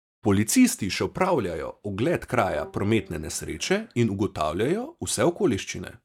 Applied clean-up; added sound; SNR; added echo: neural mask model DeepFilterNet 3.